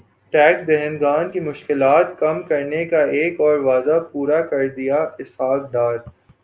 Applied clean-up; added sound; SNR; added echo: none; none; none; none.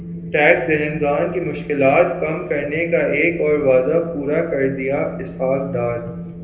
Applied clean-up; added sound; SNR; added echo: none; Wind; 12 dB; reverberation time 0.7 s.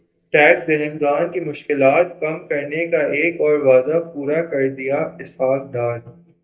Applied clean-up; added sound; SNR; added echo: neural mask model DeepFilterNet 3.